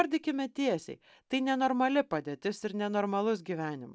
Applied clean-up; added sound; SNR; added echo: none; none; none; none.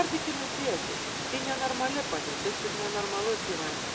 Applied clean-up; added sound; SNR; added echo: none; Water; 0 dB; reverberation time 0.9 s.